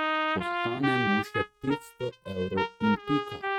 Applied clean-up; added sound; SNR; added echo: neural mask model RNNoise.